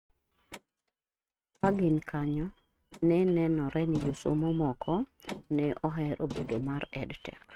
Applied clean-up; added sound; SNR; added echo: neural mask model RNNoise.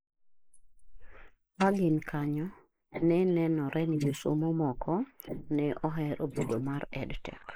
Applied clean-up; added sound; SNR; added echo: neural mask model Resemble Enhance denoiser.